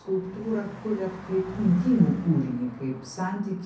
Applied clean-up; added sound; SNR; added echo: none; Car passing by; 16 dB; reverberation time 0.6 s.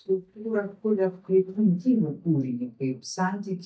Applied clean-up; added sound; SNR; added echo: neural mask model DeepFilterNet 3.